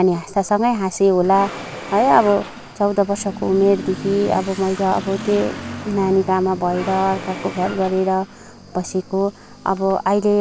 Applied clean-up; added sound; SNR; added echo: none; Engine / Mechanisms + Motorcycle / Accelerating, revving, vroom; 14 dB; none.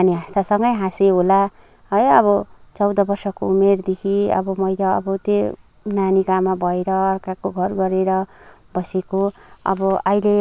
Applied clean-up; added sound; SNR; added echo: none; none; none; none.